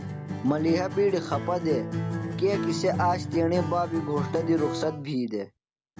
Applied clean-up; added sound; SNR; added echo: none; Acoustic guitar; 5 dB; none.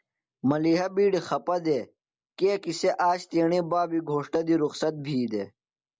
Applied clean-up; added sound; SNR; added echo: none; none; none; none.